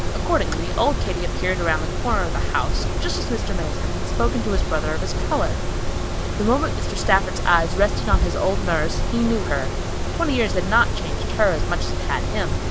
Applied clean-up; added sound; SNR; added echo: none; Mechanisms; -2 dB; none.